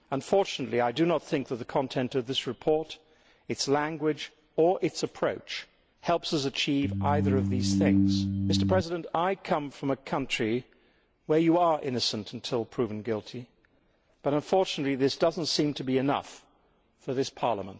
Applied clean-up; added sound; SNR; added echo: none; Organ; -3 dB; none.